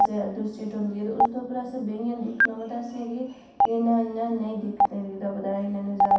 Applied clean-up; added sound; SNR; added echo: none; Stream; -1 dB; reverberation time 0.6 s.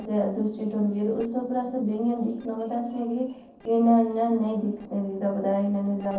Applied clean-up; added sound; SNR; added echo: neural separator model SepFormer DNS4.